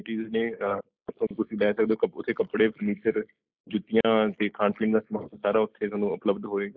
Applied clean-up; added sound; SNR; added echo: neural mask model Resemble Enhance denoiser.